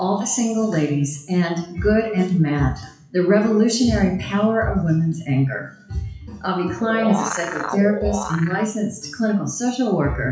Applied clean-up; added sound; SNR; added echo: classical method WPE with log-MMSE.